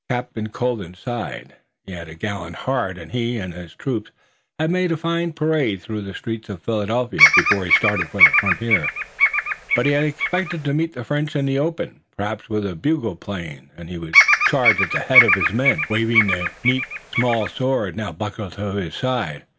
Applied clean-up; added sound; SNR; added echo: none; Bird vocalization, bird call, bird song; -5 dB; none.